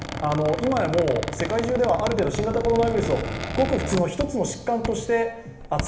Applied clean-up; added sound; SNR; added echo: none; Squeak; 7 dB; reverberation time 1.0 s.